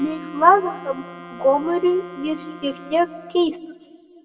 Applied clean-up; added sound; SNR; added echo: none; Wind instrument, woodwind instrument; 18 dB; reverberation time 1.3 s.